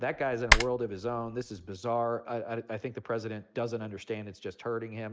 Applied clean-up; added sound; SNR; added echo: none; Typing; -4 dB; none.